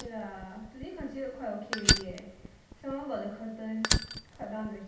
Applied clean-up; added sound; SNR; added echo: none; Fire; -4 dB; reverberation time 0.8 s.